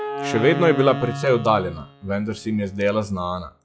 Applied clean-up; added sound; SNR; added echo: classical method log-MMSE.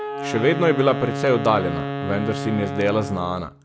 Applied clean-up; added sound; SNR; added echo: none; Wind instrument, woodwind instrument; 6 dB; none.